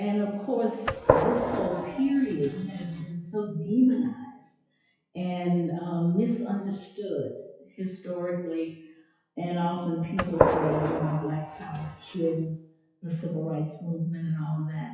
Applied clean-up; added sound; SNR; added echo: classical method WPE with log-MMSE.